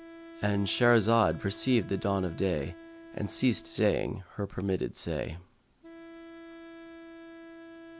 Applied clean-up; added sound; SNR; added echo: none; Wind instrument, woodwind instrument; 18 dB; none.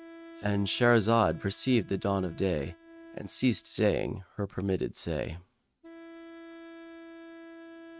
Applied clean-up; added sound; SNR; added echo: neural mask model RNNoise.